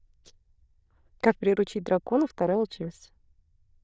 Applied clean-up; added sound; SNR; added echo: neural diffusion model UNIVERSE++.